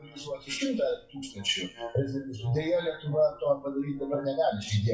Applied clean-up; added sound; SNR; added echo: classical method WPE with log-MMSE.